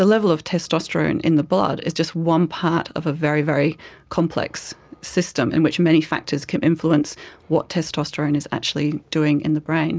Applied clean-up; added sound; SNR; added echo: none; none; none; none.